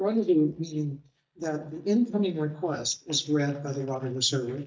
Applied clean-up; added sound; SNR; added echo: neural mask model DeepFilterNet 3.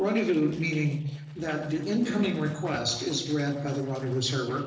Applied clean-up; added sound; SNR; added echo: neural separator model SepFormer DNS4.